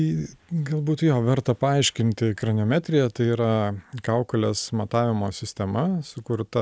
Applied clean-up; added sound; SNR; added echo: none; none; none; none.